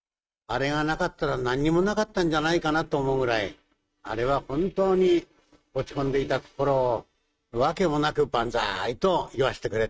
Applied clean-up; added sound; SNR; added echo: neural mask model RNNoise.